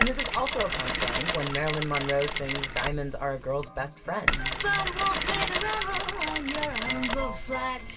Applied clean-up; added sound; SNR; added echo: none; Mechanisms; 0 dB; reverberation time 0.1 s.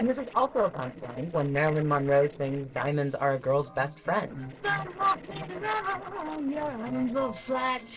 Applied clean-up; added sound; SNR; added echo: neural separator model SepFormer DNS4.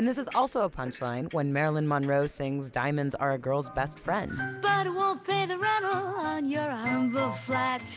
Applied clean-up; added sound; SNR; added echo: none; none; none; none.